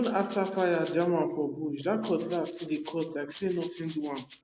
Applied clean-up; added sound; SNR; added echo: none; Rattle (instrument); 6 dB; none.